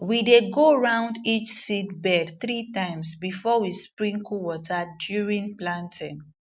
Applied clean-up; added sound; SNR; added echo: none; none; none; none.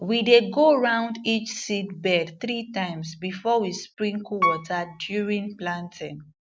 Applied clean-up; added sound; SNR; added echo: none; Piano; 5 dB; none.